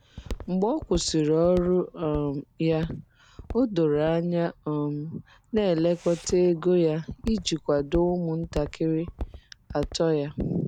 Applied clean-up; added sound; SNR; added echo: none; Walk, footsteps; 14 dB; none.